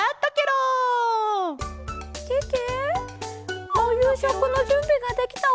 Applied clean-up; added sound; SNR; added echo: none; Wind instrument, woodwind instrument; 20 dB; none.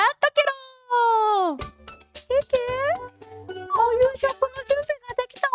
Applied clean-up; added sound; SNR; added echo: neural mask model RNNoise.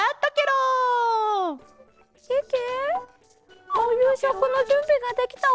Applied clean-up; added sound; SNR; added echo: neural separator model SepFormer DNS4.